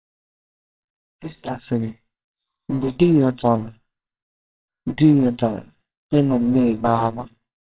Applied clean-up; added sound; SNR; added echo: neural separator model SepFormer WHAMR!.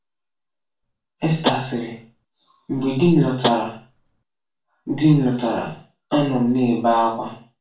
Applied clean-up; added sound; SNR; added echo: none; Tap; 8 dB; reverberation time 0.3 s.